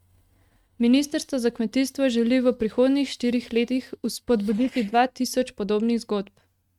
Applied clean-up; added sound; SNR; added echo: neural mask model RNNoise.